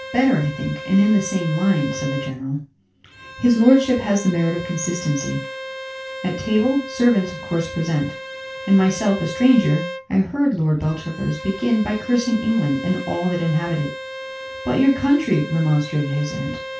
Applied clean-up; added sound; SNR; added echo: none; Bowed string instrument; 12 dB; reverberation time 0.2 s.